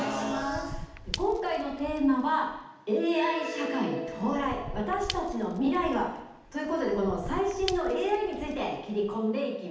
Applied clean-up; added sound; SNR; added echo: none; Shatter / Crushing; 12 dB; reverberation time 0.8 s.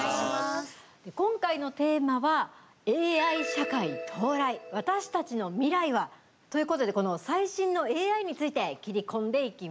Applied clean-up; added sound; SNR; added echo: none; none; none; none.